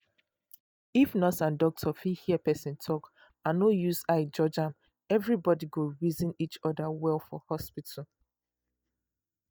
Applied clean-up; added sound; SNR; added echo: neural mask model DeepFilterNet 3.